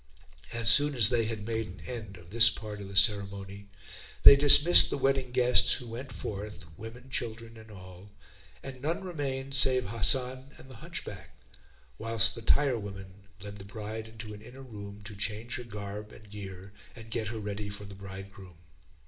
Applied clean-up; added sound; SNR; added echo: none; Thump, thud; 18 dB; reverberation time 1.1 s.